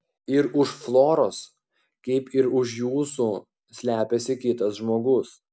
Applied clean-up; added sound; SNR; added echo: none; none; none; none.